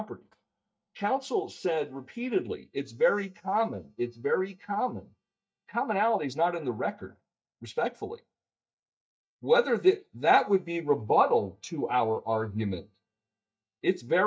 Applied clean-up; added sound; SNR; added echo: neural mask model DeepFilterNet 3.